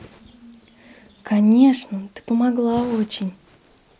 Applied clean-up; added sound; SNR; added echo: none; none; none; none.